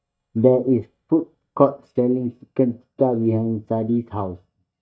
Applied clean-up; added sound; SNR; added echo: neural mask model DeepFilterNet 3.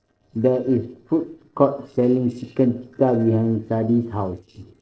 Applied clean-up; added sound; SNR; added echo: neural separator model SepFormer DNS4.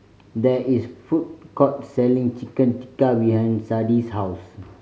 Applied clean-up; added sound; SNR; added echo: none; none; none; none.